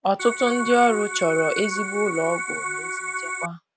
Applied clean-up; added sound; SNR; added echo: none; Organ; 5 dB; none.